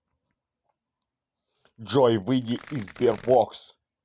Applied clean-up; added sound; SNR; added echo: none; Tearing; 19 dB; none.